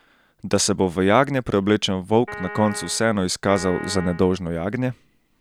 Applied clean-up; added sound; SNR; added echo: none; Piano; 13 dB; none.